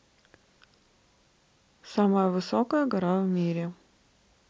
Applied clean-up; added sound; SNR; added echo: none; none; none; none.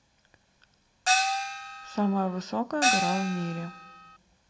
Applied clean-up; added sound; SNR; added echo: none; Gong; -4 dB; reverberation time 0.4 s.